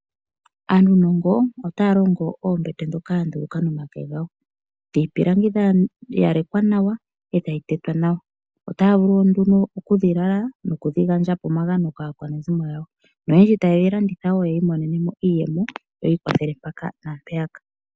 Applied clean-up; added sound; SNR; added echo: none; none; none; none.